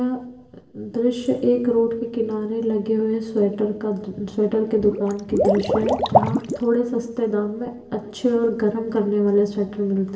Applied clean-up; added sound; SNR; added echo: none; Liquid; 2 dB; reverberation time 0.7 s.